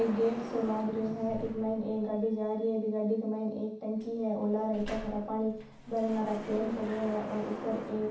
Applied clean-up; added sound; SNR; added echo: none; Sliding door; 13 dB; reverberation time 0.7 s.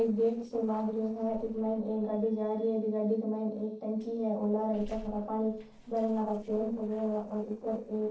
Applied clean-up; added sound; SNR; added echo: neural separator model SepFormer DNS4.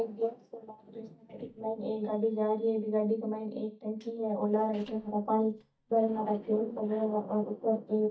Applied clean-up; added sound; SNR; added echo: neural mask model DeepFilterNet 3.